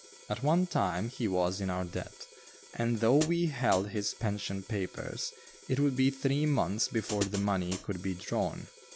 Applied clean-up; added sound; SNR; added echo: none; Hi-hat; 15 dB; none.